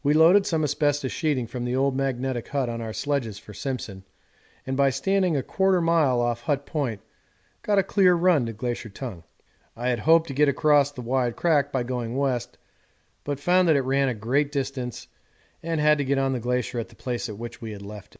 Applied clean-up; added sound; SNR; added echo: none; none; none; none.